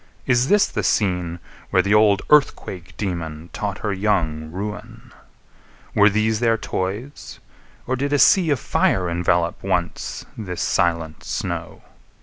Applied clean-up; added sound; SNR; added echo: none; none; none; none.